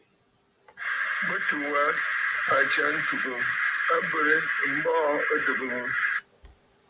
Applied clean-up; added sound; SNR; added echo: none; none; none; none.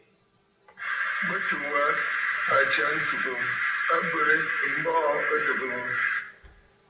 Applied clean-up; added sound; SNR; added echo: none; none; none; reverberation time 0.6 s.